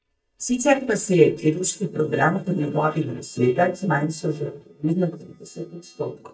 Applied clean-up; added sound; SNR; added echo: neural mask model DeepFilterNet 3.